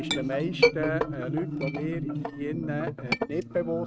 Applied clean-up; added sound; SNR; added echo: neural mask model RNNoise.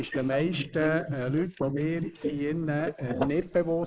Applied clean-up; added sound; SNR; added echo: neural mask model Resemble Enhance denoiser.